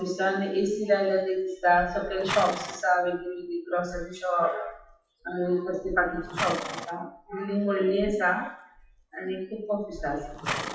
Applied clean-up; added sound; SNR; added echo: classical method WPE with log-MMSE.